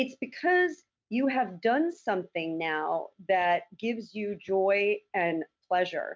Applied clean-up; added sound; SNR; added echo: none; none; none; none.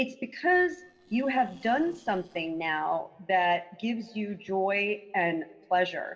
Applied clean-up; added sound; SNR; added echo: neural separator model SepFormer DNS4.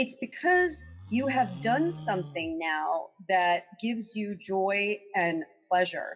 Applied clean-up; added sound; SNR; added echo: classical method WPE with log-MMSE.